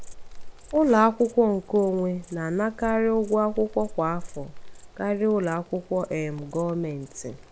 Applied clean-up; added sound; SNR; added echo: none; Insect; 14 dB; none.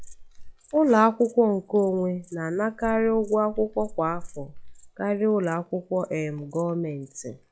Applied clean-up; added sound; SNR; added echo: classical method log-MMSE.